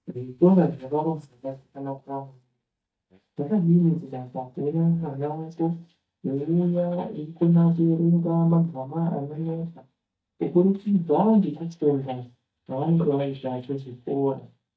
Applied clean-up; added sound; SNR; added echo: neural mask model DeepFilterNet 3.